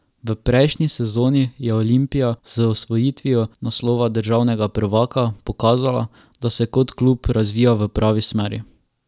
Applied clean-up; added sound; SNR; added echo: none; none; none; none.